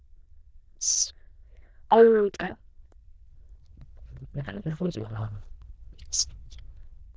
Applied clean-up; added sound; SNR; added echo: neural diffusion model UNIVERSE++.